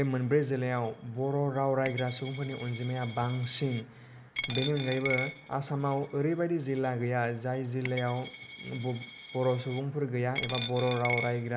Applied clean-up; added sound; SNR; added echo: none; Coin (dropping); 11 dB; none.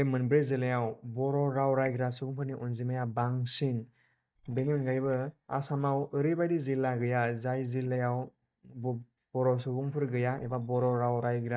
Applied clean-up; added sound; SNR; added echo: neural mask model DeepFilterNet 3.